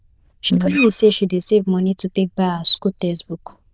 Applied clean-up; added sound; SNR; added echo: neural diffusion model UNIVERSE++.